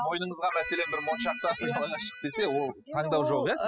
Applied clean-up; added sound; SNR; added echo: classical method spectral subtraction.